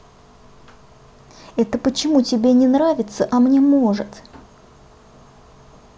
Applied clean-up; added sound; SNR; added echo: none; none; none; none.